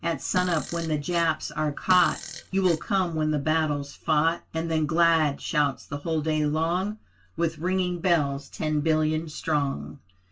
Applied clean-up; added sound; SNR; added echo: none; Fart; 12 dB; reverberation time 0.1 s.